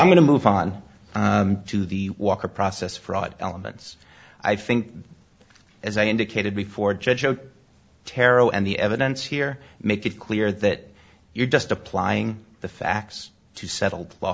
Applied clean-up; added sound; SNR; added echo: none; none; none; none.